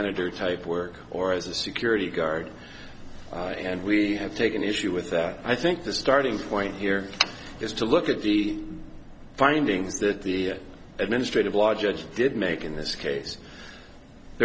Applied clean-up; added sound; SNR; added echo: none; none; none; none.